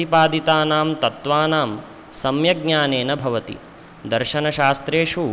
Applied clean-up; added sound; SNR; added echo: none; none; none; none.